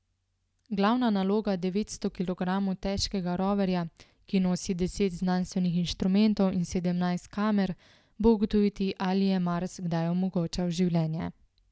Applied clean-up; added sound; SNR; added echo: none; none; none; none.